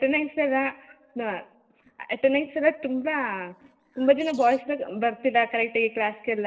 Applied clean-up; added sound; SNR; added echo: neural separator model SepFormer DNS4.